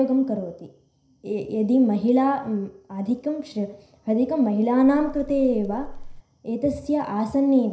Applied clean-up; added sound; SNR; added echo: none; Wind; 13 dB; reverberation time 0.5 s.